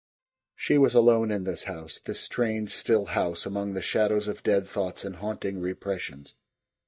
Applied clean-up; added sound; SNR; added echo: neural mask model DeepFilterNet 3.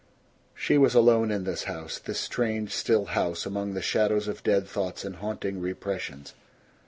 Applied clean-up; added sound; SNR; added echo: none; none; none; none.